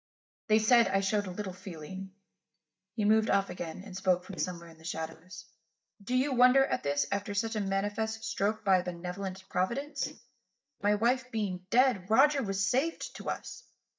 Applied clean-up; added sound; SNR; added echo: neural mask model DeepFilterNet 3.